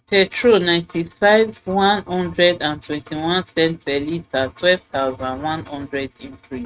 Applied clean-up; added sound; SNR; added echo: neural mask model RNNoise.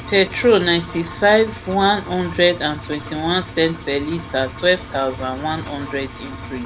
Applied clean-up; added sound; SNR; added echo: none; Engine; 13 dB; none.